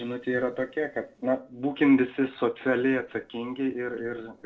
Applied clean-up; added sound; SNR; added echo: neural separator model SepFormer DNS4.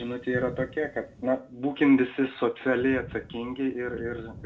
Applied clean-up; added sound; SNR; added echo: none; Thunder; 17 dB; reverberation time 0.2 s.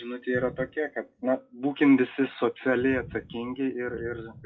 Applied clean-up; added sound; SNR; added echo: classical method WPE with log-MMSE.